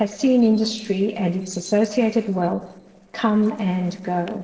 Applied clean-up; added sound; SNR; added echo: neural separator model SepFormer DNS4.